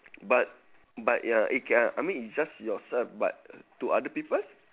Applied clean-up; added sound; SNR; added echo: none; none; none; none.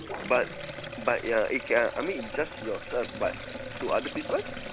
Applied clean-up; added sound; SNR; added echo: none; Sink (filling or washing); 8 dB; none.